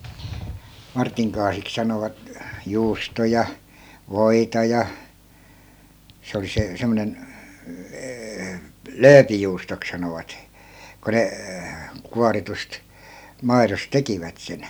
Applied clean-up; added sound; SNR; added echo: none; none; none; none.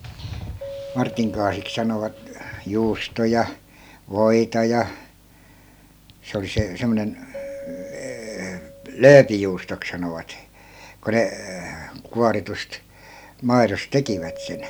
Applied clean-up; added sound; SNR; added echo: none; Keyboard (musical); 19 dB; none.